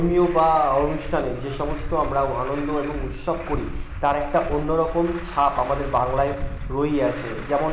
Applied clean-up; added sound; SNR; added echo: none; Truck; 8 dB; none.